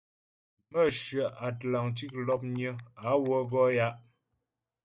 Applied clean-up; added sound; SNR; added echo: neural mask model DeepFilterNet 3.